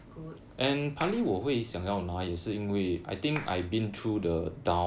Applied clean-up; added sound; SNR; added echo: none; Clapping; 16 dB; none.